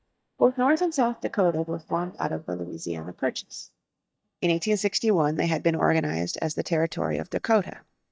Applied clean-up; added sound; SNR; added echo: neural mask model DeepFilterNet 3.